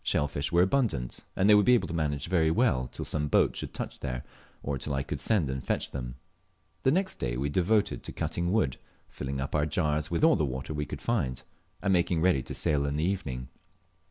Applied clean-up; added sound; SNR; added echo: none; none; none; none.